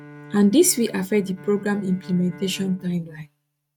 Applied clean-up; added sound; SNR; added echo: neural mask model RNNoise.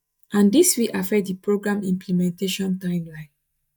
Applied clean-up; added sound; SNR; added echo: neural mask model DeepFilterNet 3.